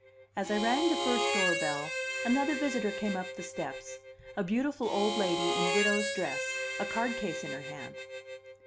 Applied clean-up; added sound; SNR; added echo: none; Harmonica; 1 dB; none.